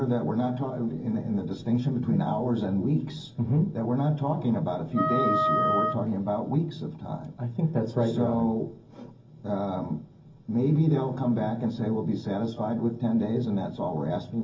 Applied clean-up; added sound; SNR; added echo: none; Wind instrument, woodwind instrument; -1 dB; reverberation time 0.4 s.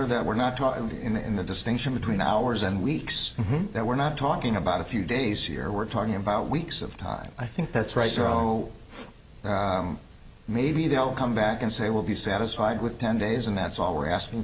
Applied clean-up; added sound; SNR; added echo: none; none; none; none.